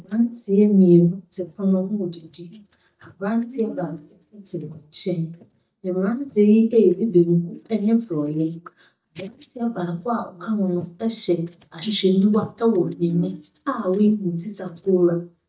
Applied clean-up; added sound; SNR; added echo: neural mask model DeepFilterNet 3.